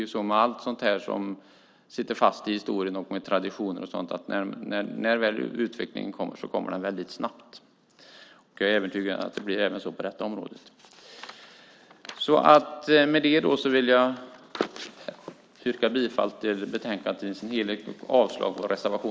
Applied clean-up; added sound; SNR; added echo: none; none; none; none.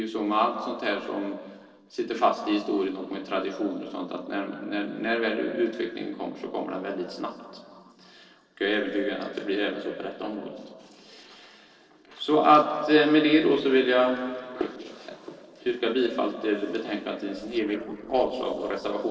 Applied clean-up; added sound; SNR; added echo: neural separator model SepFormer DNS4.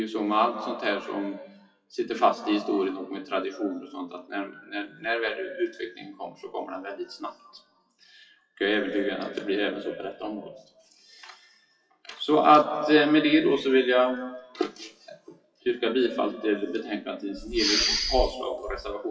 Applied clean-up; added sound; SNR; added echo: classical method WPE with log-MMSE.